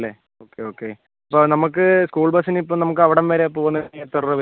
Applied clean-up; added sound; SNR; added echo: none; none; none; none.